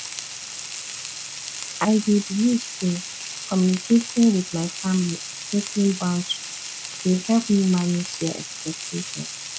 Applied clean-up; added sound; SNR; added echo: none; Frying (food); 10 dB; none.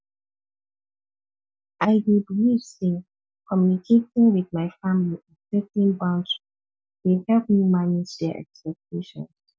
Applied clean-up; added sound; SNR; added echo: none; none; none; none.